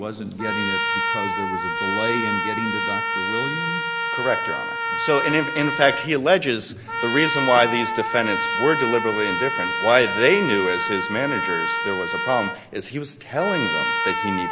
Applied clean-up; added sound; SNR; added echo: none; Trumpet; 2 dB; none.